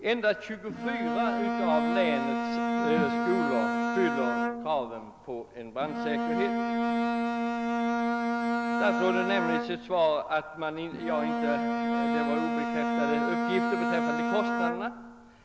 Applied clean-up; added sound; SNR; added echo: none; Bowed string instrument; -2 dB; none.